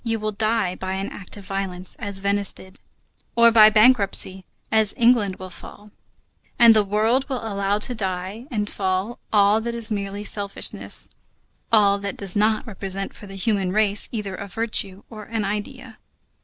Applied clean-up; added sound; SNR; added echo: none; none; none; none.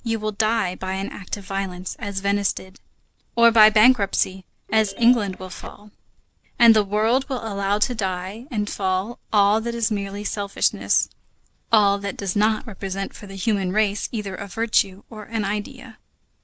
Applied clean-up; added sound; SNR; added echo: none; Thump, thud + Ringtone; 18 dB; none.